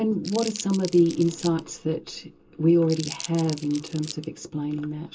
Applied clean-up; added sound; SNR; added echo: none; Crumpling, crinkling; 14 dB; reverberation time 0.2 s.